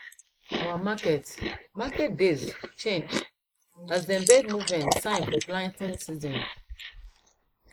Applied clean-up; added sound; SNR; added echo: neural mask model Resemble Enhance denoiser.